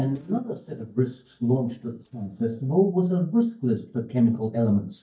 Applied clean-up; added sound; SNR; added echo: neural mask model DeepFilterNet 3.